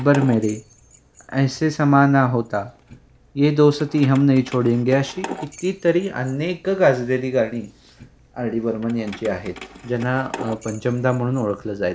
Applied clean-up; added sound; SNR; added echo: none; Keys jangling; 18 dB; none.